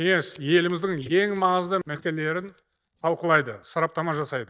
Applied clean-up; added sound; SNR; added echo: neural mask model DeepFilterNet 3.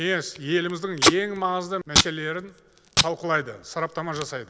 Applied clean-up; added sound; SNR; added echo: none; Packing tape, duct tape; 0 dB; none.